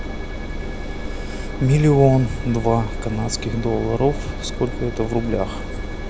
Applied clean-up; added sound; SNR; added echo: none; Engine; 5 dB; none.